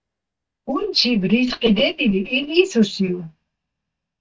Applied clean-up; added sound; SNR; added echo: neural mask model DeepFilterNet 3.